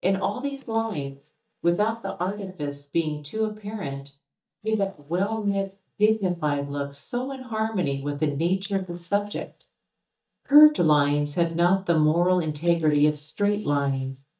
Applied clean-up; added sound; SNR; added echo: neural mask model DeepFilterNet 3.